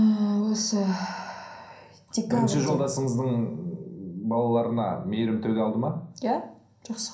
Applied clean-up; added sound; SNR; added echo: none; none; none; reverberation time 0.6 s.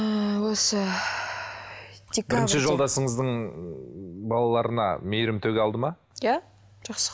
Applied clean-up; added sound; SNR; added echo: none; none; none; none.